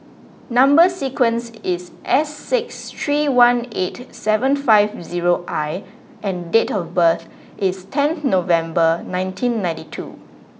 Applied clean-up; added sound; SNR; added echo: none; none; none; none.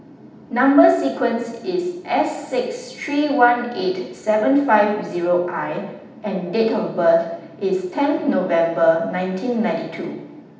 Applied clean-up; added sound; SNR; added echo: none; none; none; reverberation time 0.8 s.